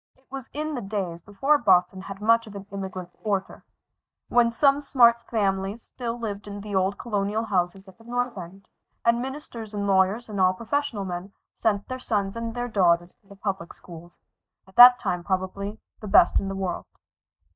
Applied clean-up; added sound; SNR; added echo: neural mask model DeepFilterNet 3.